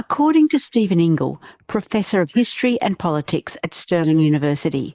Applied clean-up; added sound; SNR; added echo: neural mask model Resemble Enhance denoiser.